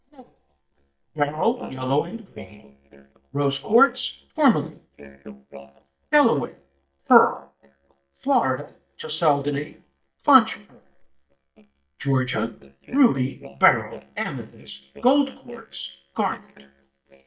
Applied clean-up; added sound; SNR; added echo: neural mask model DeepFilterNet 3.